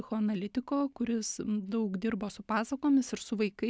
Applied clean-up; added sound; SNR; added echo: none; none; none; none.